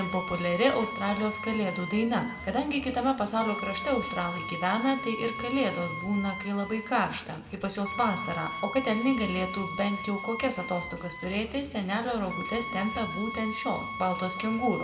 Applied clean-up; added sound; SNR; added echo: none; Wind instrument, woodwind instrument; 9 dB; reverberation time 0.8 s.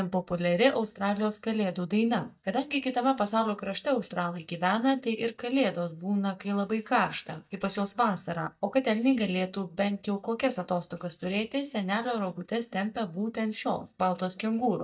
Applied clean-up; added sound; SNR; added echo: neural mask model DeepFilterNet 3.